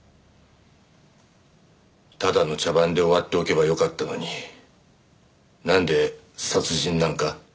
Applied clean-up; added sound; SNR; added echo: none; none; none; none.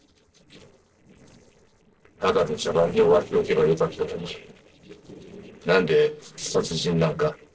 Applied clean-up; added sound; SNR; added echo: neural separator model SepFormer DNS4.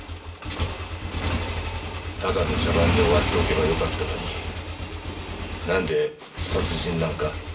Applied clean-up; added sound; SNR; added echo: none; Motorcycle / Engine; -1 dB; reverberation time 2.0 s.